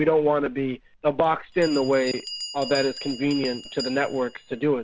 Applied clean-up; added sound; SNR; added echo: none; Bell; 14 dB; none.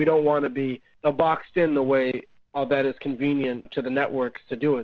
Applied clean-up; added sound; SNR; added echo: none; none; none; none.